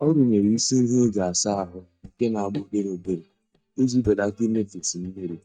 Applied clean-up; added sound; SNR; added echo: neural mask model DeepFilterNet 3.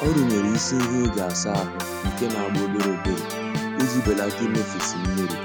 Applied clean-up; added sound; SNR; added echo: none; Organ; 3 dB; none.